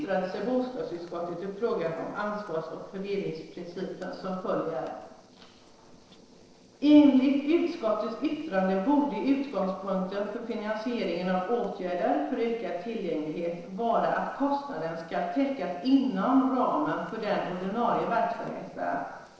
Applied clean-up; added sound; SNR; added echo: neural separator model SepFormer DNS4.